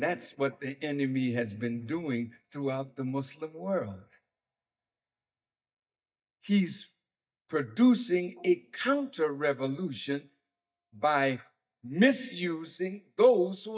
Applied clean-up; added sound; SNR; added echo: neural mask model DeepFilterNet 3.